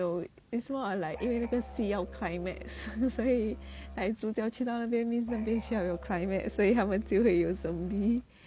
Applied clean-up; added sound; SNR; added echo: none; Musical instrument; 14 dB; none.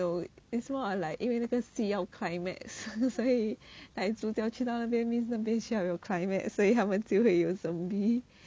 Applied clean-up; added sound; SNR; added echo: none; none; none; none.